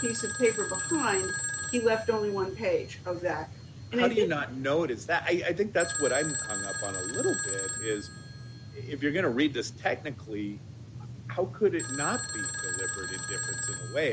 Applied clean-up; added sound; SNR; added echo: none; Telephone; 5 dB; none.